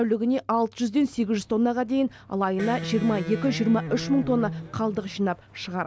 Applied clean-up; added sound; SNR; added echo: none; Electric guitar; 8 dB; none.